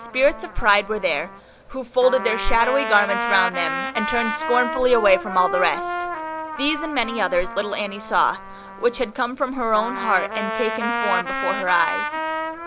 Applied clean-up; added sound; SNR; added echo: none; Trumpet; 6 dB; none.